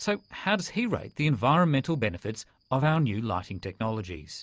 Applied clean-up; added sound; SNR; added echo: none; none; none; none.